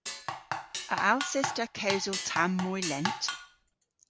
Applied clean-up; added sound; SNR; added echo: none; Drum kit; 4 dB; none.